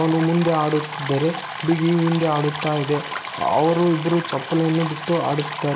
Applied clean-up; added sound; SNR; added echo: none; Stream; 9 dB; none.